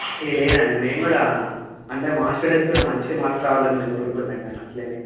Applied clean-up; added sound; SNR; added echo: none; Tearing; 11 dB; reverberation time 1.3 s.